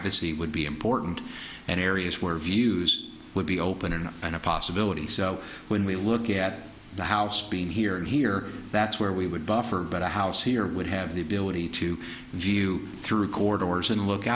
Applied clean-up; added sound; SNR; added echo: none; none; none; none.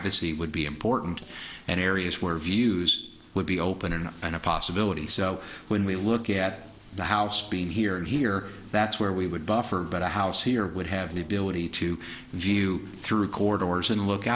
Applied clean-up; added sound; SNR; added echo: neural separator model SepFormer DNS4.